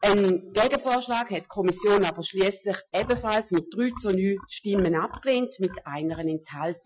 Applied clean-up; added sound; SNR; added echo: classical method Wiener filter.